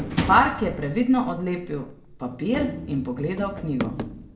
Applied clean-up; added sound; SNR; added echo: none; Run; 8 dB; reverberation time 0.4 s.